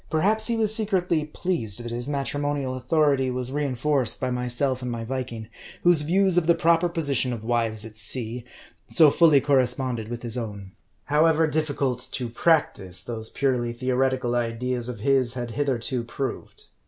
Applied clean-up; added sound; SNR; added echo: none; none; none; none.